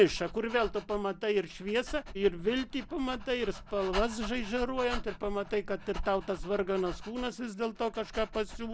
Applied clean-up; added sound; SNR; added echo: none; Dog; 9 dB; none.